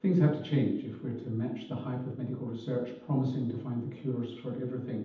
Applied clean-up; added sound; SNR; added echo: none; none; none; reverberation time 0.8 s.